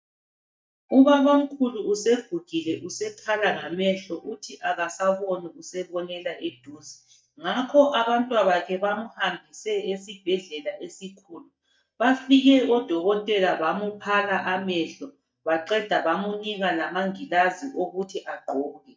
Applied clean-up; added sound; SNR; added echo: neural mask model DeepFilterNet 3.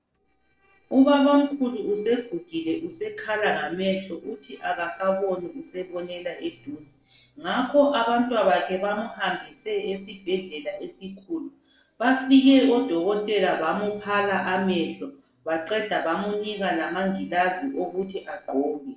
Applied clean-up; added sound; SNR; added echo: neural separator model SepFormer DNS4.